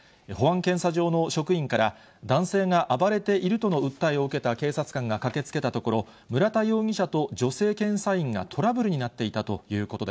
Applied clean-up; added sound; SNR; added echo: none; none; none; none.